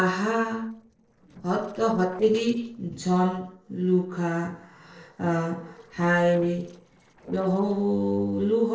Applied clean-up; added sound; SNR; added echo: neural separator model SepFormer DNS4.